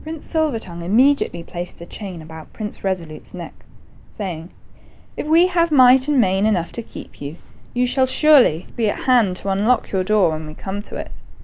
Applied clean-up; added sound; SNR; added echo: none; Thunder; 11 dB; none.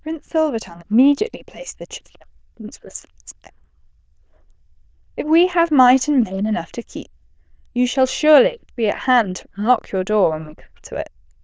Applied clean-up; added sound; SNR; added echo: neural diffusion model UNIVERSE++.